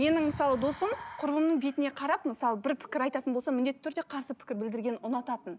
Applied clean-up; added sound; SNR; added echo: none; none; none; none.